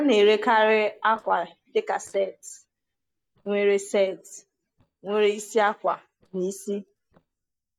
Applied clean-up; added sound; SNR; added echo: neural mask model DeepFilterNet 3.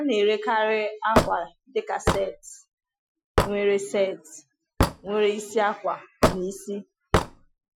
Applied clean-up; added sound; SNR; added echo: classical method Wiener filter.